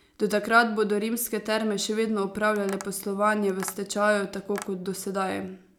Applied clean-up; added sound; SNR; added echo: none; Tap; 19 dB; none.